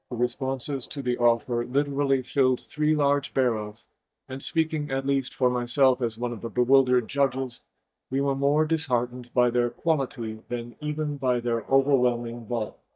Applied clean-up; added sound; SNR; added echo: neural mask model DeepFilterNet 3.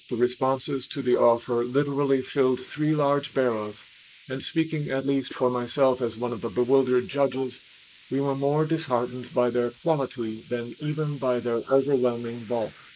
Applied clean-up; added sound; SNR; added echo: neural mask model Resemble Enhance denoiser.